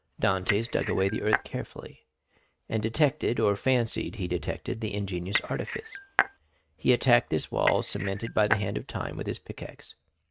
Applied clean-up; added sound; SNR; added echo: neural mask model RNNoise.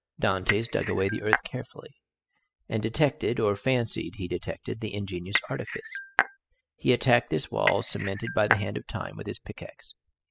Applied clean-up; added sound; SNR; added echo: classical method spectral subtraction.